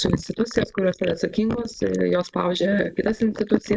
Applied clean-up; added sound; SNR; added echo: neural mask model Resemble Enhance denoiser.